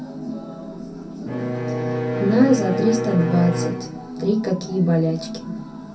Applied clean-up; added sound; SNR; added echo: none; Bowed string instrument; 6 dB; reverberation time 0.3 s.